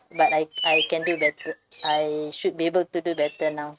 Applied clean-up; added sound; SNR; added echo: neural mask model RNNoise.